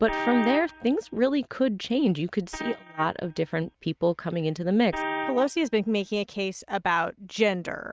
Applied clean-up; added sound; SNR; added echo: neural mask model RNNoise.